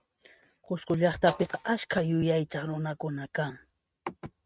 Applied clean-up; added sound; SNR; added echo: neural mask model RNNoise.